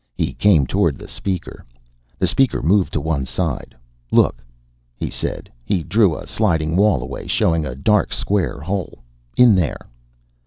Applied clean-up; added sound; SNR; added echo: none; none; none; none.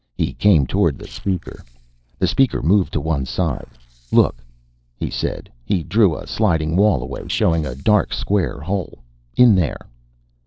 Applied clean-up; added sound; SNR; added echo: neural separator model SepFormer DNS4.